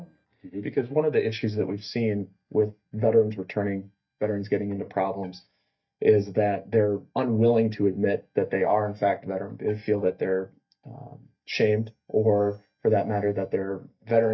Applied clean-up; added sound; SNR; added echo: neural mask model DeepFilterNet 3.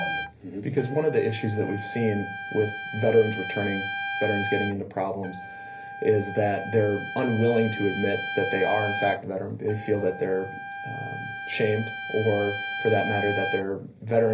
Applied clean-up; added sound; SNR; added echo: none; Trumpet; 7 dB; reverberation time 0.3 s.